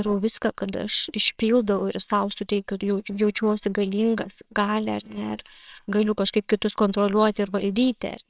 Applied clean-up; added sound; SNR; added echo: neural separator model SepFormer WHAMR!.